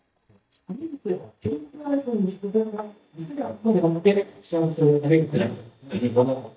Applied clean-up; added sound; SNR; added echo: neural mask model DeepFilterNet 3.